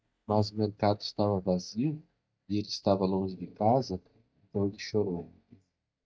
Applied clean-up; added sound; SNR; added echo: neural mask model DeepFilterNet 3.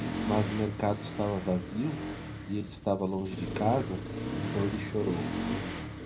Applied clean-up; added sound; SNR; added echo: none; Accelerating, revving, vroom; 3 dB; reverberation time 0.4 s.